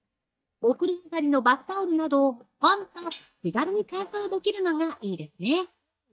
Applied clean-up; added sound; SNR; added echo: neural mask model DeepFilterNet 3.